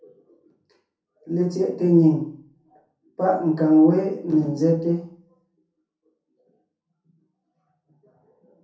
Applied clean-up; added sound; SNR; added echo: none; none; none; reverberation time 0.6 s.